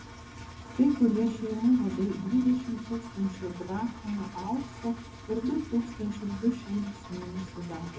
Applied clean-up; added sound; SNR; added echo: none; Engine; 14 dB; reverberation time 0.3 s.